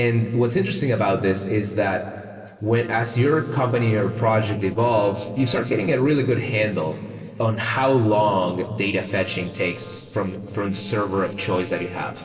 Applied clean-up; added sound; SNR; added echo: neural separator model SepFormer DNS4.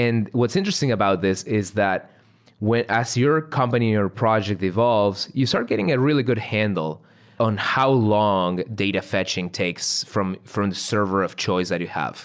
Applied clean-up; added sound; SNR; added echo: none; none; none; none.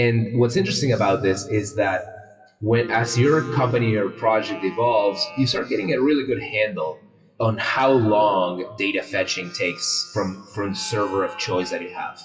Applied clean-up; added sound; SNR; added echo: classical method WPE with log-MMSE.